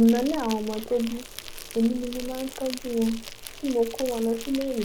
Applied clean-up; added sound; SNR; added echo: none; Insect; 12 dB; none.